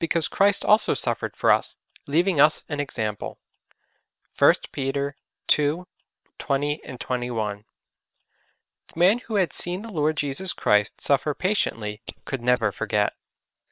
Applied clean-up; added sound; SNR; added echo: neural separator model SepFormer WHAM!.